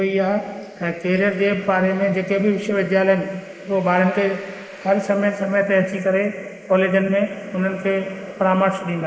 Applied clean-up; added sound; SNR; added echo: neural mask model Resemble Enhance denoiser.